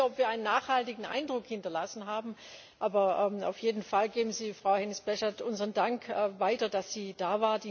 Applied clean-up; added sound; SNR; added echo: none; none; none; none.